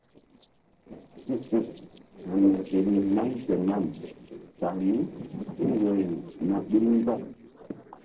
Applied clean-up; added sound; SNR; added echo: neural separator model SepFormer DNS4.